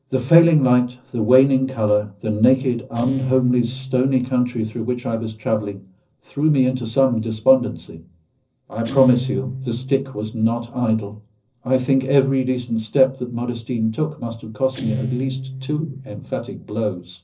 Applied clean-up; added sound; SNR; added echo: neural separator model SepFormer DNS4.